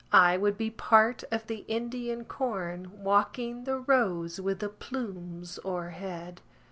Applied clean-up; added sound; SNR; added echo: none; none; none; none.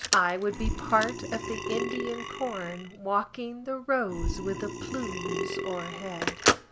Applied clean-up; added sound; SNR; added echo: none; Burping, eructation + Telephone; 1 dB; none.